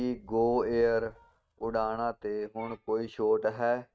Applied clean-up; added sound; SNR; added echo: neural mask model RNNoise.